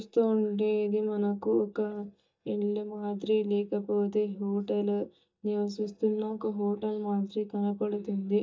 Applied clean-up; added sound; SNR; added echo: neural mask model DeepFilterNet 3.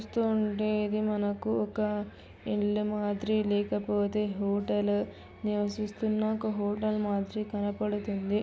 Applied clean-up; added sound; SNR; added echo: none; none; none; none.